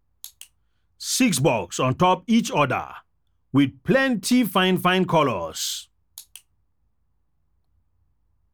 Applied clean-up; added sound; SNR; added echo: none; none; none; none.